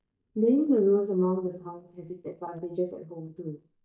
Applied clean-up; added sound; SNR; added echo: neural mask model DeepFilterNet 3.